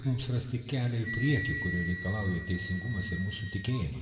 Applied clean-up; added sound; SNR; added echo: none; Wind instrument, woodwind instrument; 9 dB; reverberation time 2.0 s.